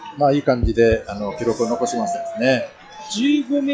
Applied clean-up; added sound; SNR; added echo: classical method log-MMSE.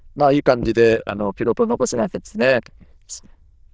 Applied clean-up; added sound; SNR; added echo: neural diffusion model UNIVERSE++.